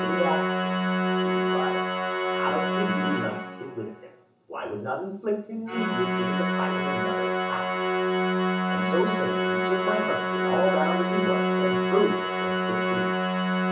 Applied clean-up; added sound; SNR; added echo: none; Organ; -5 dB; reverberation time 0.8 s.